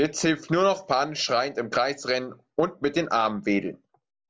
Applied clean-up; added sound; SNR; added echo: none; none; none; none.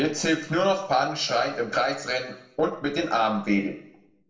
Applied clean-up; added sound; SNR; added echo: none; none; none; reverberation time 0.6 s.